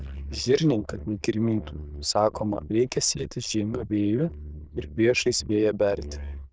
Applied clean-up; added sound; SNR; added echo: neural diffusion model UNIVERSE++.